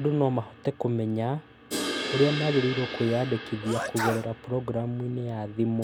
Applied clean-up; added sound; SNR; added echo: none; Sneeze + Crash cymbal; 8 dB; none.